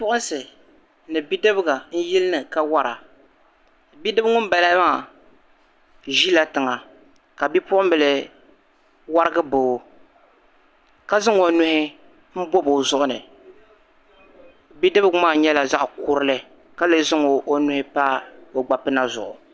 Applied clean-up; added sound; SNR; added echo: none; none; none; none.